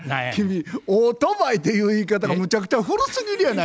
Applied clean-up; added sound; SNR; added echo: none; none; none; none.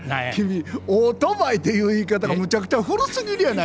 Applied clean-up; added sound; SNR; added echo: none; Musical instrument; 19 dB; none.